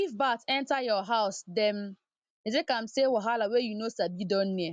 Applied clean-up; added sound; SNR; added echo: none; none; none; none.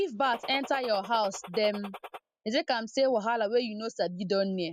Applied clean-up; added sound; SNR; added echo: classical method spectral subtraction.